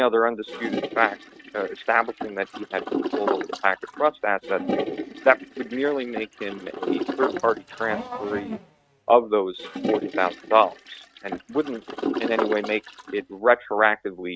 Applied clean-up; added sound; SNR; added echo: neural mask model RNNoise.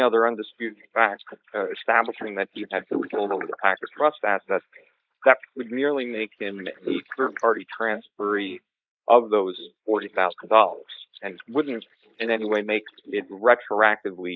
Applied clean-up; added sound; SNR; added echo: neural mask model Resemble Enhance denoiser.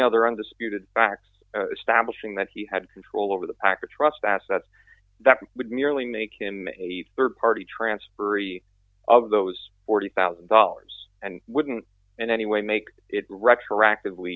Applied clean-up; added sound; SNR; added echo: none; none; none; none.